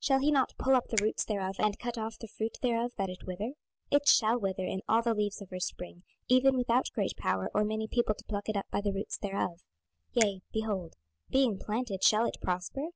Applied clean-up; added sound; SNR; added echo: none; Finger snapping; 13 dB; none.